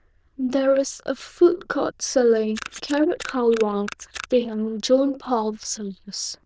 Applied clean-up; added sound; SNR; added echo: neural diffusion model UNIVERSE++.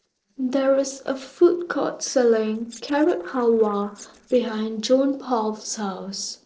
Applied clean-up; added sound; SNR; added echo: neural separator model SepFormer DNS4.